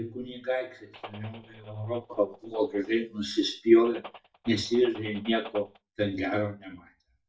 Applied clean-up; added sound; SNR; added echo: neural mask model DeepFilterNet 3.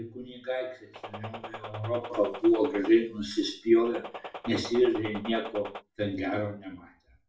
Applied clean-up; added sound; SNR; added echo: none; Gunshot, gunfire; 12 dB; reverberation time 0.3 s.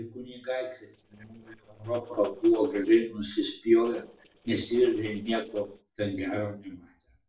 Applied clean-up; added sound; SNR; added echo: neural separator model SepFormer DNS4.